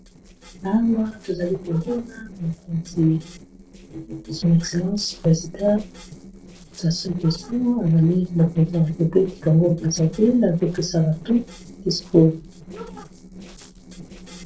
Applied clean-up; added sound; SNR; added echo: neural separator model SepFormer DNS4.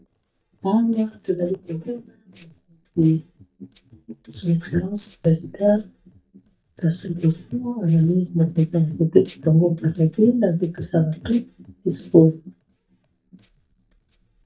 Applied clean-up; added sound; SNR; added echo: neural mask model DeepFilterNet 3.